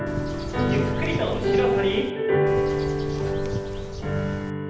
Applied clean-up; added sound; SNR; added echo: none; Bird; 9 dB; reverberation time 0.9 s.